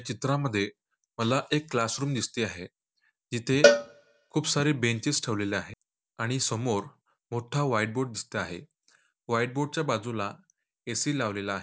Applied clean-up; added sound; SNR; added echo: none; Cowbell; -1 dB; none.